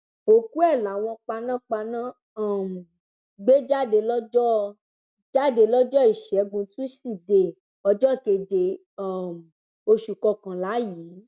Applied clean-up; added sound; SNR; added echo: none; none; none; none.